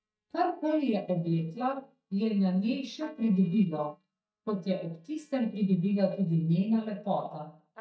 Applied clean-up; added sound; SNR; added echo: neural mask model DeepFilterNet 3.